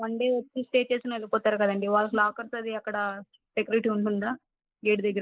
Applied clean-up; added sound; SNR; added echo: neural mask model Resemble Enhance denoiser.